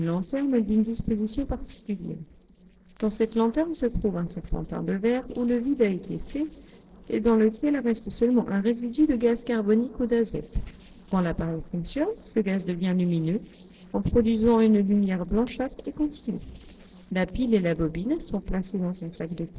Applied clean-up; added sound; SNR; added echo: neural separator model SepFormer DNS4.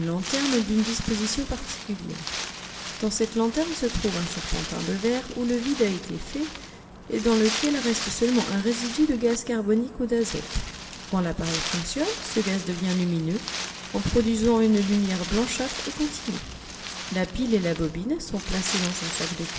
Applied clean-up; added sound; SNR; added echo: none; Wind; 9 dB; reverberation time 2.1 s.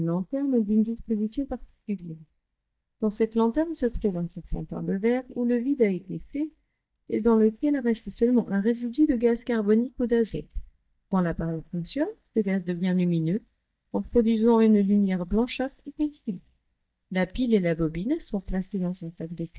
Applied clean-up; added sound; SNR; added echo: neural mask model DeepFilterNet 3.